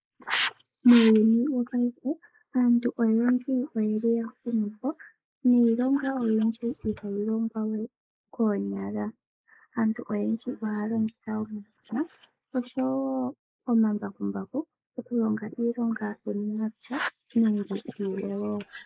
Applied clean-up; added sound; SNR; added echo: neural mask model Resemble Enhance denoiser.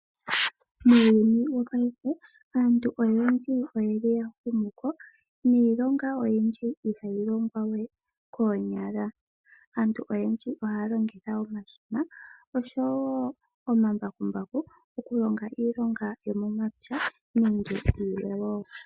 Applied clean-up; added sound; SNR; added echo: none; none; none; none.